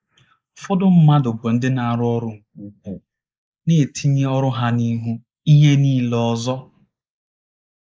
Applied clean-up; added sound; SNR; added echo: neural mask model Resemble Enhance denoiser.